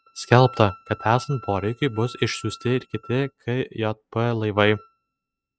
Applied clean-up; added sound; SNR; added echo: neural mask model RNNoise.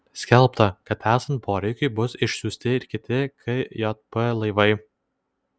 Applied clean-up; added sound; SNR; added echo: none; none; none; none.